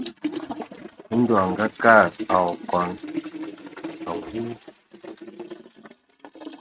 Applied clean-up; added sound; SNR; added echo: neural mask model RNNoise.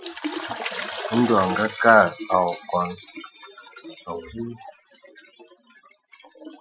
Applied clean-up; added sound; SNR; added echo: classical method Wiener filter.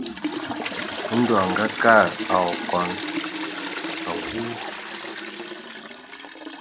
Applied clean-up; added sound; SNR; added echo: none; Toilet flush; 6 dB; none.